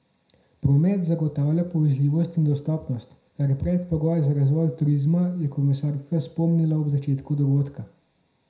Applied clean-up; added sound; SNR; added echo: none; none; none; reverberation time 0.4 s.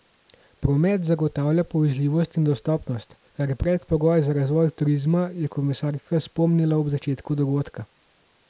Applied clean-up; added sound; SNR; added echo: none; none; none; none.